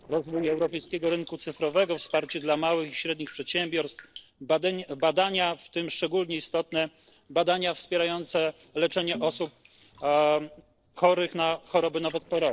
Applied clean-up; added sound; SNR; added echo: neural separator model SepFormer DNS4.